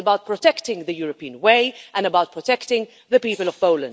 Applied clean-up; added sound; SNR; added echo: none; none; none; none.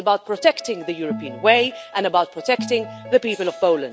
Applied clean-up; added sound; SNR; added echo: none; Piano + Organ; 14 dB; none.